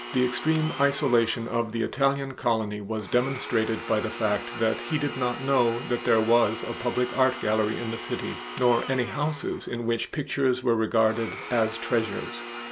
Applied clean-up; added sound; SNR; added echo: none; Domestic sounds, home sounds; 12 dB; none.